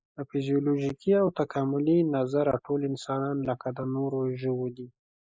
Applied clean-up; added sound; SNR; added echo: neural mask model Resemble Enhance denoiser.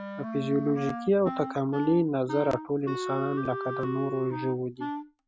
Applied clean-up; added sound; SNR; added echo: none; Wind instrument, woodwind instrument; 7 dB; none.